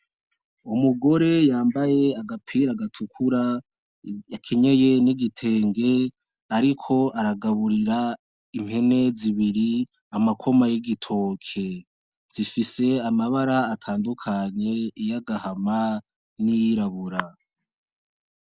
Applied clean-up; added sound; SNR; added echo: none; none; none; none.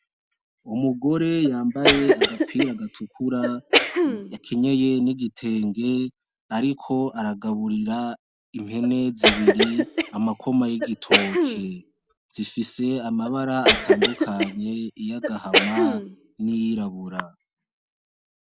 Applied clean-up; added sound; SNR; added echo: none; Cough; -2 dB; none.